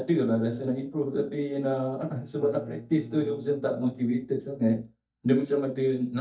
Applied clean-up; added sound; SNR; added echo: neural mask model DeepFilterNet 3.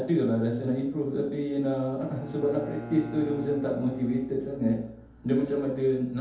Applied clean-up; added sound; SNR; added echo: none; Bowed string instrument; 17 dB; reverberation time 0.8 s.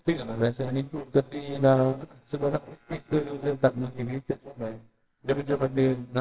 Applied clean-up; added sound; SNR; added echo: neural separator model SepFormer WHAMR!.